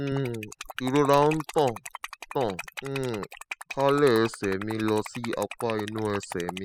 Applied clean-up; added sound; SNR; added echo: classical method spectral subtraction.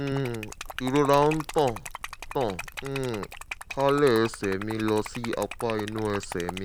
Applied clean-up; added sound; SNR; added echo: none; Liquid; 12 dB; none.